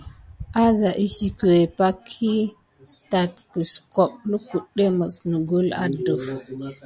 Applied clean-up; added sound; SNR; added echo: none; none; none; none.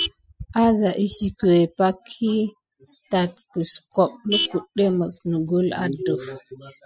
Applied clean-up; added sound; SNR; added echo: classical method spectral subtraction.